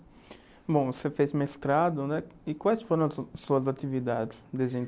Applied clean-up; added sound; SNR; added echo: none; none; none; none.